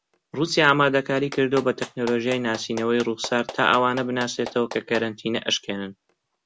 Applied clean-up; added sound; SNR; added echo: none; Clapping; 17 dB; none.